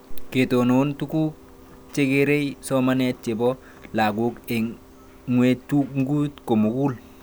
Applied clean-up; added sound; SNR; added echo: none; none; none; none.